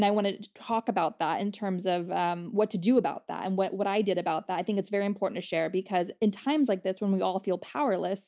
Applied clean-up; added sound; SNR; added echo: none; none; none; none.